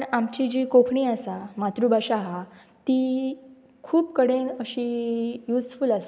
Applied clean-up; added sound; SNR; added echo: none; none; none; none.